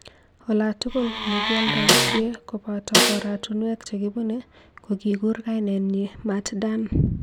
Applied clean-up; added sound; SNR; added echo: none; Snare drum + Wood; -2 dB; none.